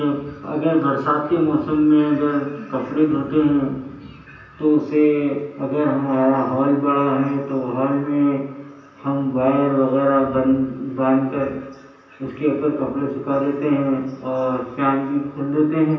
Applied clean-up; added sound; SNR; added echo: none; none; none; reverberation time 0.9 s.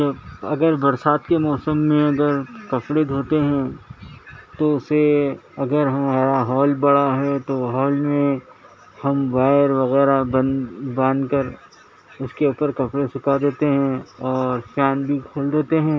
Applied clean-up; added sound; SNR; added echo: none; none; none; none.